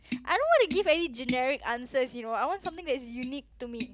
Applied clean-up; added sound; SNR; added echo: none; Tap; 13 dB; none.